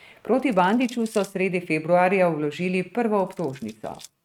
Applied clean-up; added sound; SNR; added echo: neural mask model RNNoise.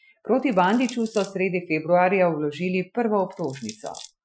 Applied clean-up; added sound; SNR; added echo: classical method Wiener filter.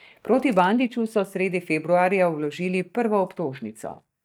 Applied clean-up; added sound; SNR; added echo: neural mask model DeepFilterNet 3.